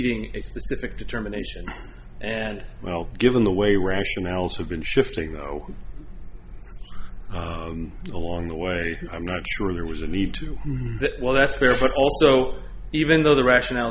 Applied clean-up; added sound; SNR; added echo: none; none; none; none.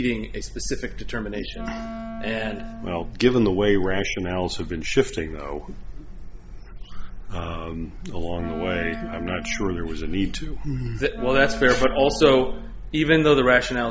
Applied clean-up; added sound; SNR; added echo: none; Wind instrument, woodwind instrument; 13 dB; none.